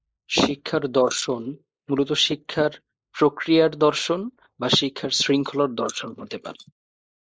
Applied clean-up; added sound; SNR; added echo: neural mask model Resemble Enhance denoiser.